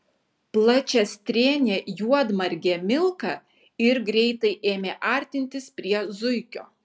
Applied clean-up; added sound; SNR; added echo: none; none; none; none.